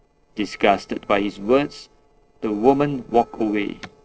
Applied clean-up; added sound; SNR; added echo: neural separator model SepFormer DNS4.